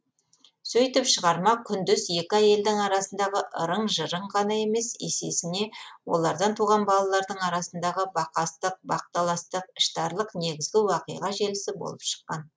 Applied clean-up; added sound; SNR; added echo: none; none; none; none.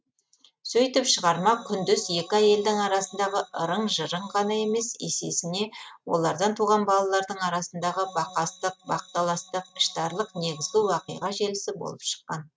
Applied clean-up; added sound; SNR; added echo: neural mask model RNNoise.